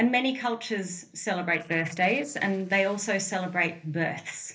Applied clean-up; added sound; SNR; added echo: neural separator model SepFormer DNS4.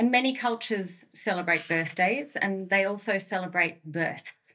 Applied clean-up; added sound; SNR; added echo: neural mask model DeepFilterNet 3.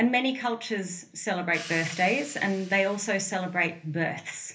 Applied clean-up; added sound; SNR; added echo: none; Crash cymbal / Hi-hat; 20 dB; reverberation time 0.3 s.